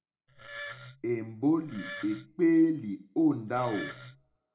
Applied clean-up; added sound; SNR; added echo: none; Wood; 14 dB; reverberation time 0.4 s.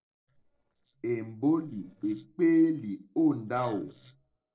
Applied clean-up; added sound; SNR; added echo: neural separator model SepFormer DNS4.